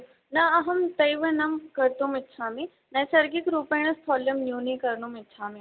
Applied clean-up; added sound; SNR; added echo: none; none; none; none.